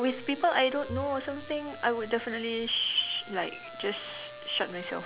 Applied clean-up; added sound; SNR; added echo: none; Bowed string instrument + Wind instrument, woodwind instrument; 13 dB; none.